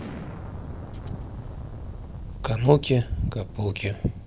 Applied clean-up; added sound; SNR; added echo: none; Explosion; 9 dB; none.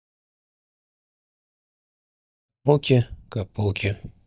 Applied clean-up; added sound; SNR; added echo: neural mask model DeepFilterNet 3.